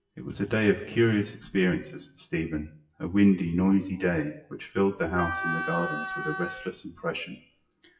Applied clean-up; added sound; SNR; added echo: classical method WPE with log-MMSE.